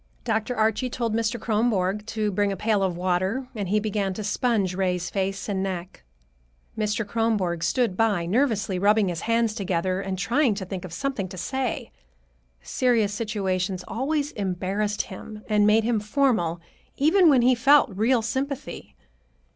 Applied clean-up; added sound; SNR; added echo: none; none; none; none.